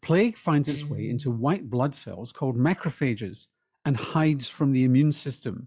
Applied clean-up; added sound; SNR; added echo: classical method log-MMSE.